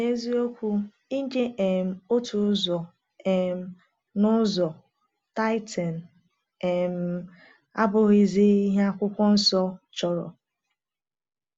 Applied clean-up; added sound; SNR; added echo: none; none; none; none.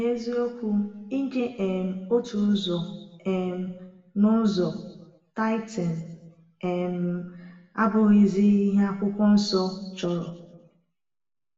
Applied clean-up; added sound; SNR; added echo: none; none; none; reverberation time 1.1 s.